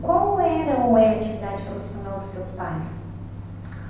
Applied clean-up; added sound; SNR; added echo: none; Microwave oven; 12 dB; reverberation time 1.2 s.